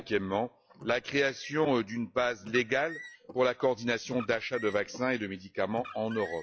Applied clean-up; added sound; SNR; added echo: classical method log-MMSE.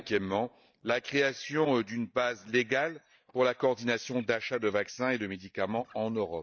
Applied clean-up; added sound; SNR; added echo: neural mask model DeepFilterNet 3.